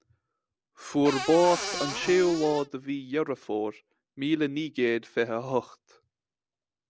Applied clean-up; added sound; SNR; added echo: none; Cupboard open or close / Door; 6 dB; none.